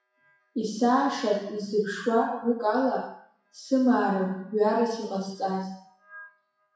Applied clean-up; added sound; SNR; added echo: classical method WPE with log-MMSE.